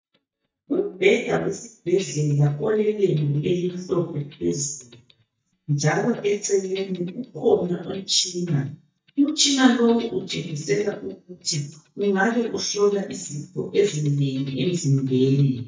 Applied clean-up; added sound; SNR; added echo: neural mask model DeepFilterNet 3.